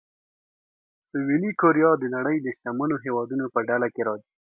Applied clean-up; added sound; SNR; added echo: none; none; none; none.